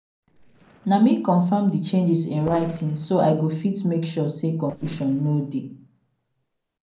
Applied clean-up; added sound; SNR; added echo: neural separator model SepFormer DNS4.